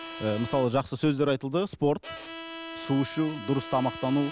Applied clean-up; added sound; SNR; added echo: none; Bowed string instrument; 13 dB; none.